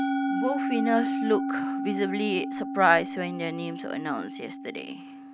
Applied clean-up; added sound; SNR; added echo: none; Musical instrument; 2 dB; none.